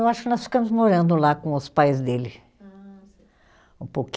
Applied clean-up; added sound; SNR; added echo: none; none; none; none.